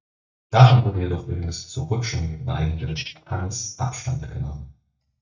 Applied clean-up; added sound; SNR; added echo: neural mask model DeepFilterNet 3.